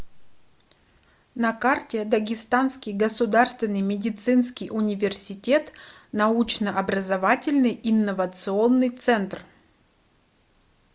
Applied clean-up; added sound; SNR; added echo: none; none; none; none.